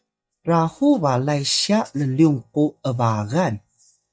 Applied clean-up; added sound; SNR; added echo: neural mask model DeepFilterNet 3.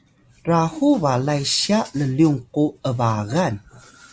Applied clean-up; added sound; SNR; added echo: none; none; none; none.